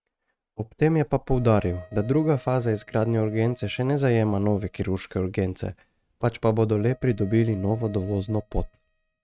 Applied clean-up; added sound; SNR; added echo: neural mask model RNNoise.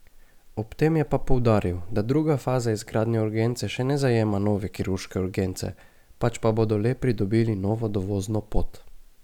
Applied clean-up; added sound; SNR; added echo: none; none; none; none.